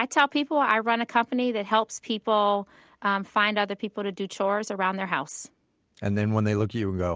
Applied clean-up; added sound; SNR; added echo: none; none; none; none.